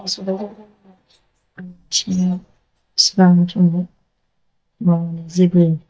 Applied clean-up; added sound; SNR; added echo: neural mask model DeepFilterNet 3.